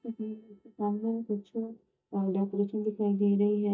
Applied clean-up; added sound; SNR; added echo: neural mask model DeepFilterNet 3.